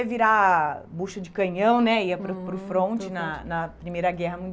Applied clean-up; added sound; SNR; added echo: none; none; none; none.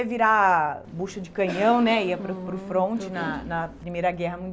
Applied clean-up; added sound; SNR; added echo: none; Cough; 15 dB; none.